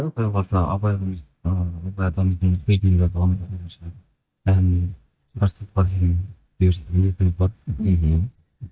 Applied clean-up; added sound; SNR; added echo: neural mask model DeepFilterNet 3.